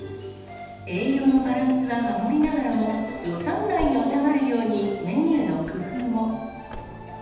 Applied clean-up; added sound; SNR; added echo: none; Car; 19 dB; reverberation time 1.1 s.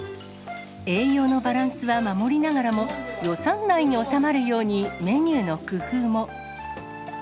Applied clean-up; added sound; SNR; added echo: none; none; none; none.